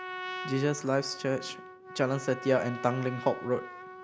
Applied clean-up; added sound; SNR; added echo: none; Trumpet; 11 dB; none.